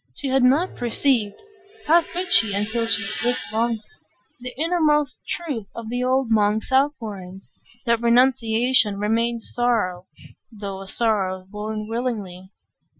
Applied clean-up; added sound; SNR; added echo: classical method Wiener filter.